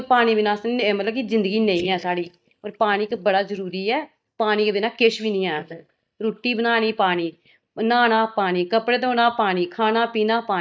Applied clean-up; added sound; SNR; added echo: neural mask model DeepFilterNet 3.